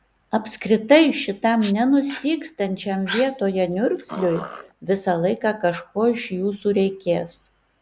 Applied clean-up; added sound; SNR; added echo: none; Dog; 15 dB; none.